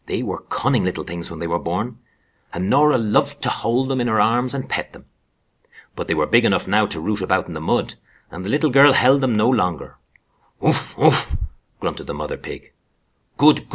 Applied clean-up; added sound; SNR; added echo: none; none; none; none.